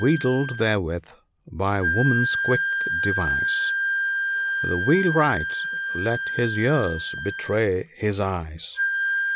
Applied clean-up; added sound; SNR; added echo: none; Wind instrument, woodwind instrument; 2 dB; none.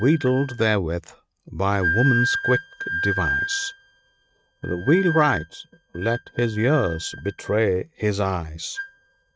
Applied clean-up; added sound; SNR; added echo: neural mask model RNNoise.